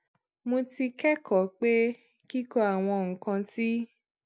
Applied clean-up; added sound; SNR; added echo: none; none; none; none.